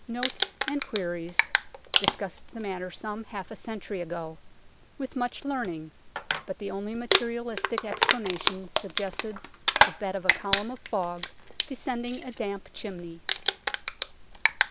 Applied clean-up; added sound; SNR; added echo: none; Crumpling, crinkling; -3 dB; none.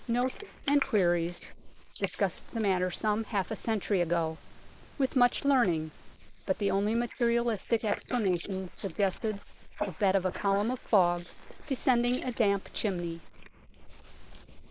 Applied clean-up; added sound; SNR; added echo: neural mask model Resemble Enhance denoiser.